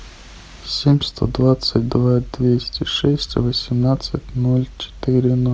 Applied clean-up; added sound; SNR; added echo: none; none; none; none.